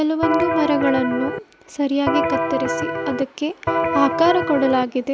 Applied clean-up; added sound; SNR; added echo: none; Electric guitar; 1 dB; none.